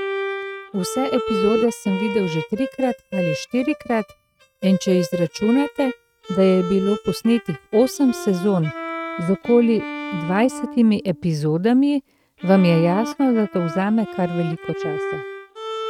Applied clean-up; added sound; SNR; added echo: neural mask model RNNoise.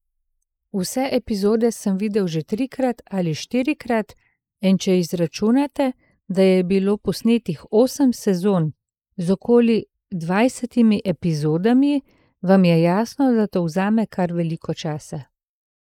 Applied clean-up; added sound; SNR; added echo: neural mask model Resemble Enhance denoiser.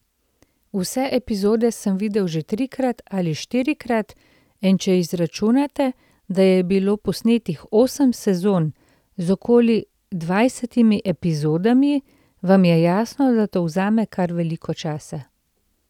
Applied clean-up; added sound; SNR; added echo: none; none; none; none.